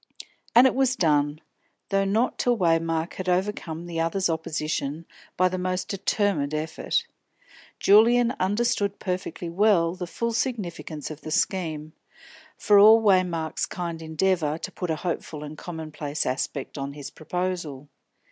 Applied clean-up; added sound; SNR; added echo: none; none; none; none.